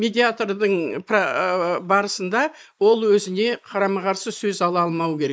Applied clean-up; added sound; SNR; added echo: neural mask model Resemble Enhance denoiser.